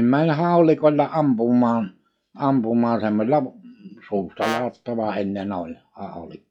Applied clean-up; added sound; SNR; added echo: classical method log-MMSE.